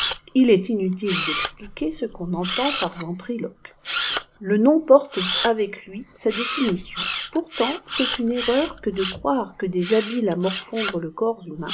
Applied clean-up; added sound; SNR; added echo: none; Camera; 6 dB; none.